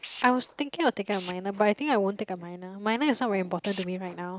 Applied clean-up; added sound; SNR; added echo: neural mask model Resemble Enhance denoiser.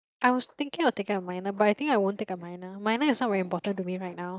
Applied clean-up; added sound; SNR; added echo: neural mask model DeepFilterNet 3.